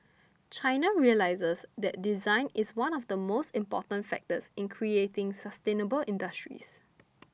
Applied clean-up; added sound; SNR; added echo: none; none; none; none.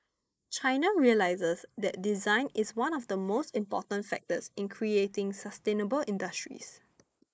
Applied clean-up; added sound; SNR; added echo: neural mask model Resemble Enhance denoiser.